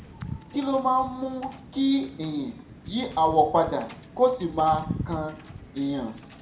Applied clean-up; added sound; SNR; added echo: none; Wind / Boat, Water vehicle; 13 dB; reverberation time 0.4 s.